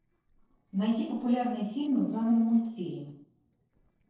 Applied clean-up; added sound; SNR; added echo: neural separator model SepFormer DNS4.